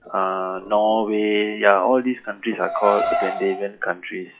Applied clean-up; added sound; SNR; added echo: classical method WPE with log-MMSE.